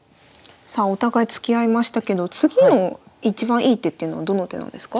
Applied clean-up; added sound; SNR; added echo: none; none; none; none.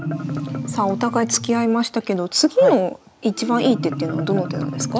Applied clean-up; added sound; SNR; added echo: none; Marimba, xylophone; 8 dB; none.